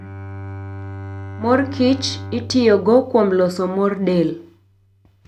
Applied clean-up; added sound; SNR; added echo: none; Bowed string instrument; 14 dB; none.